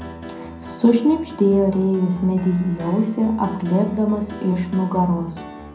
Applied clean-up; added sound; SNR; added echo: none; Piano; 16 dB; reverberation time 0.5 s.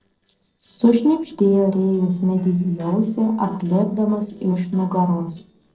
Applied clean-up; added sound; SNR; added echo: neural separator model SepFormer DNS4.